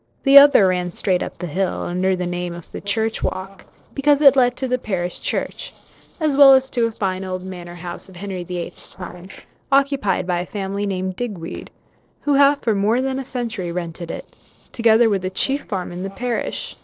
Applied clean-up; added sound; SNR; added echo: neural separator model SepFormer DNS4.